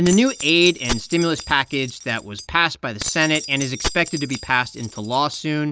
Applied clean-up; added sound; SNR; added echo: none; Keys jangling; 10 dB; none.